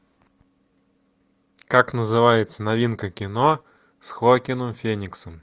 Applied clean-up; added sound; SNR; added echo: none; none; none; none.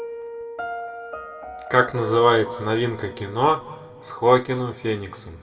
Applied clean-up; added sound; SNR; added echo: none; Piano; 12 dB; reverberation time 1.4 s.